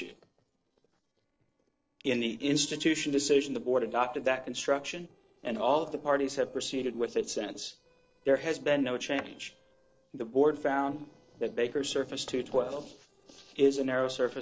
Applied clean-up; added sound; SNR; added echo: neural separator model SepFormer DNS4.